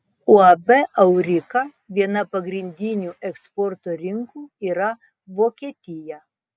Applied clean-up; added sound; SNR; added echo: none; none; none; none.